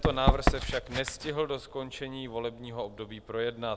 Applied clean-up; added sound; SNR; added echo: none; Run; -1 dB; none.